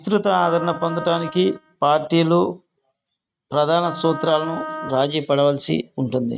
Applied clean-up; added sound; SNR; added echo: neural mask model RNNoise.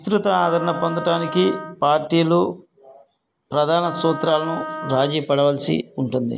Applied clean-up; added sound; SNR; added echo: none; Wind instrument, woodwind instrument; 11 dB; none.